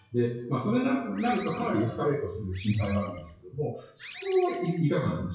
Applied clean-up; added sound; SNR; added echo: classical method WPE with log-MMSE.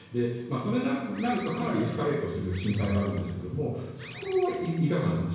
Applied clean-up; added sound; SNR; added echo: none; Bird; 18 dB; reverberation time 1.0 s.